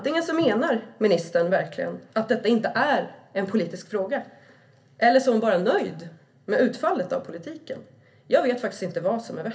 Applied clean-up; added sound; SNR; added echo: none; none; none; reverberation time 0.3 s.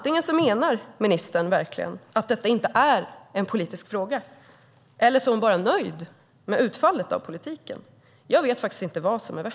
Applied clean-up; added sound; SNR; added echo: none; none; none; none.